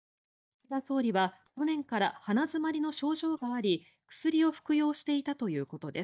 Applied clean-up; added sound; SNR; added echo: neural mask model DeepFilterNet 3.